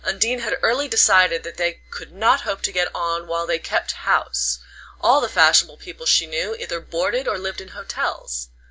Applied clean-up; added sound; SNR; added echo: none; none; none; none.